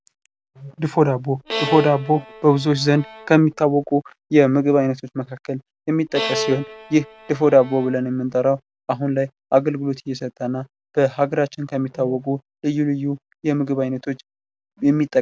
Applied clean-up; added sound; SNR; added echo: none; Bowed string instrument; 10 dB; none.